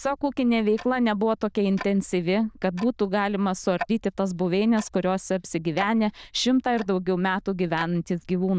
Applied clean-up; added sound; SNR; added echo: neural diffusion model UNIVERSE++.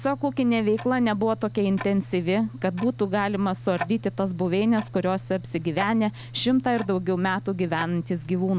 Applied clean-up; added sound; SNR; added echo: none; Tick-tock; 14 dB; none.